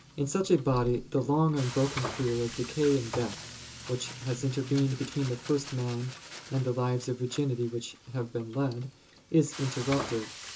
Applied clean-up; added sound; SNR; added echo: none; Frying (food); 13 dB; reverberation time 0.2 s.